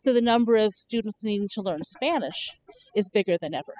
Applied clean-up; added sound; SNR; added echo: classical method spectral subtraction.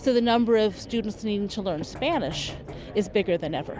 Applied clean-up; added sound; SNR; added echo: none; Knock; 17 dB; none.